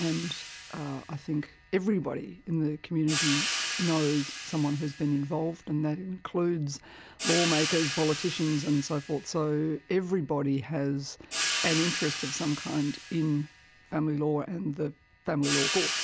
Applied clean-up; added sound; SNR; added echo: none; Cymbal; 6 dB; none.